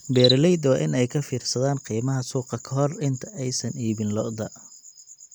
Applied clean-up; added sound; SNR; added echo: none; Cricket; 13 dB; none.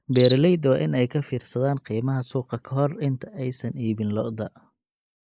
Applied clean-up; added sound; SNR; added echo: neural mask model Resemble Enhance denoiser.